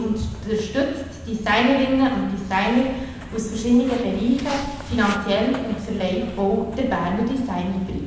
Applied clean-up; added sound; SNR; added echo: none; Walk, footsteps; 14 dB; reverberation time 1.1 s.